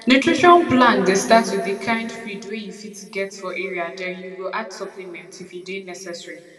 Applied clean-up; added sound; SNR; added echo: none; none; none; reverberation time 2.2 s.